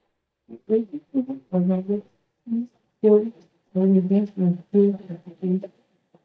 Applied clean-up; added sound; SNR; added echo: neural mask model DeepFilterNet 3.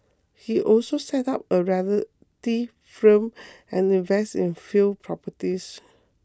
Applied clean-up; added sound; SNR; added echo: none; none; none; none.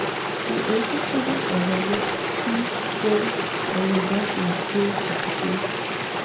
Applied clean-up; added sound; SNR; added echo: none; Stream; -2 dB; reverberation time 0.5 s.